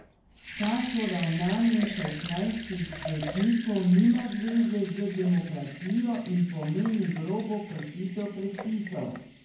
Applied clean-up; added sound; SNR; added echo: none; Sink (filling or washing) / Water tap, faucet / Liquid; 12 dB; reverberation time 0.9 s.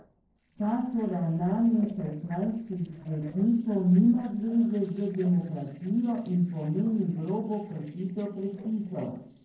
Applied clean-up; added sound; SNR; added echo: neural separator model SepFormer DNS4.